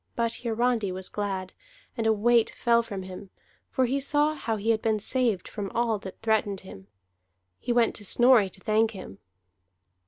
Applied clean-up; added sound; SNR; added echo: none; none; none; none.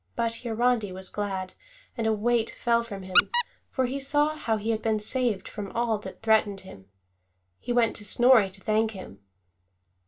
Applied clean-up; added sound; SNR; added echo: none; Squeak; 3 dB; reverberation time 0.2 s.